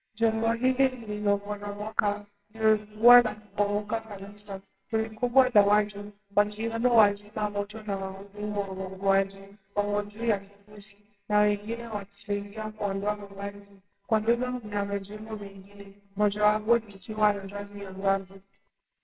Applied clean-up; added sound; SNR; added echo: neural separator model SepFormer WHAMR!.